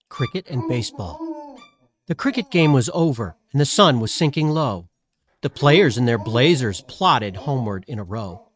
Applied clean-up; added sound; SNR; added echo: neural mask model RNNoise.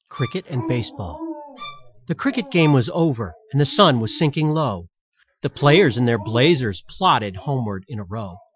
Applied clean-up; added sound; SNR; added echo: classical method Wiener filter.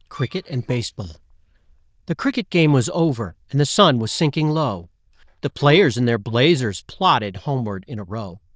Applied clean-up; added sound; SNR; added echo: neural diffusion model UNIVERSE++.